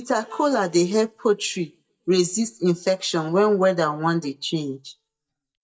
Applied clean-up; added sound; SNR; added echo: neural mask model DeepFilterNet 3.